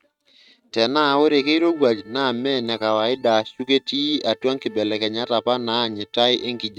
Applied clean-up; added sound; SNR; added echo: neural mask model RNNoise.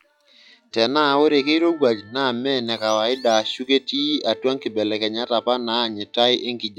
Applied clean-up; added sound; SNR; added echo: classical method log-MMSE.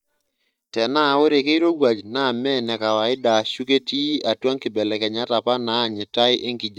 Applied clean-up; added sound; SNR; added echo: neural mask model DeepFilterNet 3.